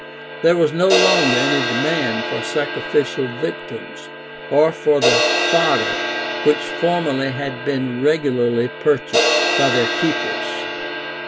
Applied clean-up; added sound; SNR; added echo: none; Crash cymbal; 2 dB; none.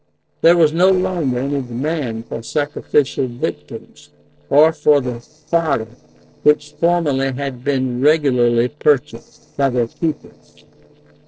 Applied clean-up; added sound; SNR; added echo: neural separator model SepFormer DNS4.